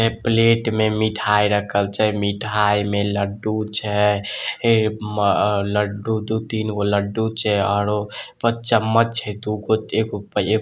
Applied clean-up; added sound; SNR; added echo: none; none; none; none.